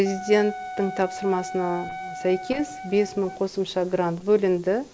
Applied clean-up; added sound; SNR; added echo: none; Wind instrument, woodwind instrument; 11 dB; none.